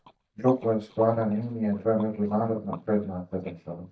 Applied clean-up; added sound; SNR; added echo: neural mask model DeepFilterNet 3.